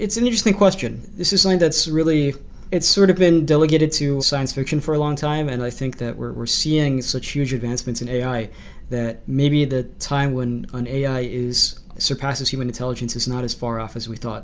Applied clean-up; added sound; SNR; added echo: none; none; none; none.